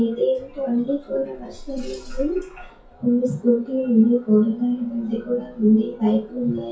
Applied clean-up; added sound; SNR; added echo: classical method WPE with log-MMSE.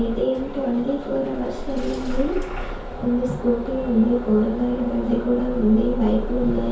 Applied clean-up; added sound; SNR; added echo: none; Engine starting / Bus; 8 dB; reverberation time 0.6 s.